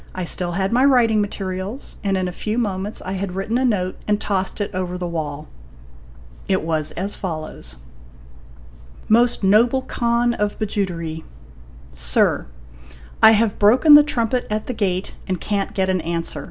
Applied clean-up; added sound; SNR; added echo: none; none; none; none.